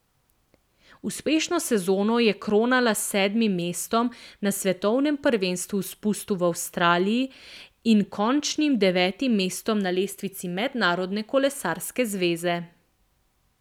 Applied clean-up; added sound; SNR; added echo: none; none; none; none.